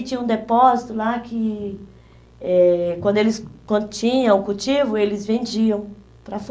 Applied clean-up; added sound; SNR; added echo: none; none; none; none.